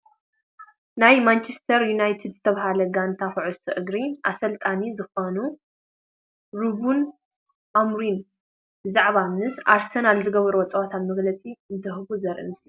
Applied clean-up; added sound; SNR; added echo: none; none; none; none.